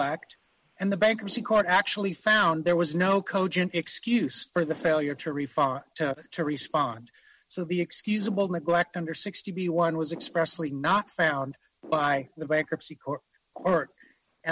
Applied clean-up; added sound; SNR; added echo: none; none; none; none.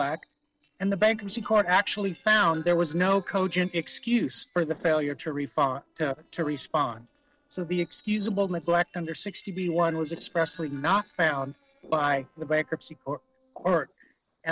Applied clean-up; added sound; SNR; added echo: neural separator model SepFormer DNS4.